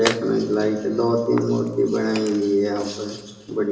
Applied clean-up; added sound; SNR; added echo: none; Tools; 14 dB; reverberation time 1.3 s.